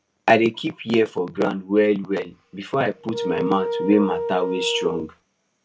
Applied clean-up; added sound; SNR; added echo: none; Wind instrument, woodwind instrument; 5 dB; none.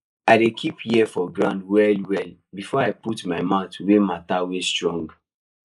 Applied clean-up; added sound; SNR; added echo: neural mask model Resemble Enhance denoiser.